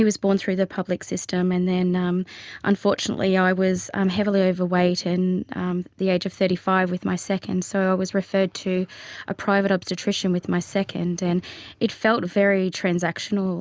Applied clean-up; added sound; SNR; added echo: none; none; none; none.